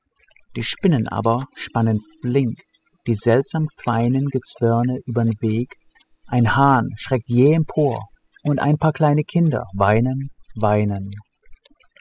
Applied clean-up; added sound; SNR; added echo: classical method spectral subtraction.